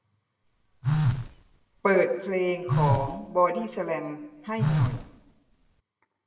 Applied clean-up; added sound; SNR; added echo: none; Telephone; 0 dB; reverberation time 0.8 s.